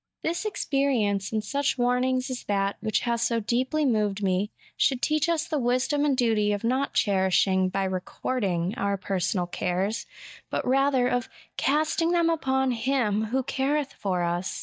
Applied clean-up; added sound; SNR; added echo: neural mask model DeepFilterNet 3.